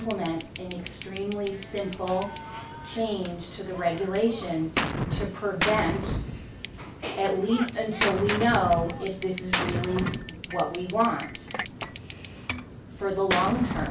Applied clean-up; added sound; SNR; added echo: none; Scissors + Gunshot, gunfire; 2 dB; none.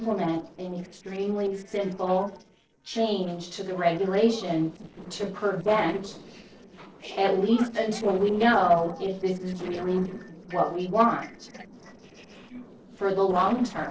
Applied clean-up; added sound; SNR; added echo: neural separator model SepFormer DNS4.